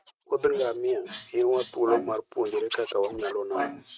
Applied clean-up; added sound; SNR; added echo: neural mask model RNNoise.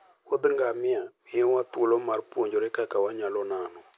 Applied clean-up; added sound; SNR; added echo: none; none; none; none.